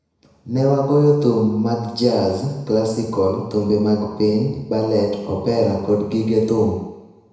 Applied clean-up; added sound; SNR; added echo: none; none; none; reverberation time 1.0 s.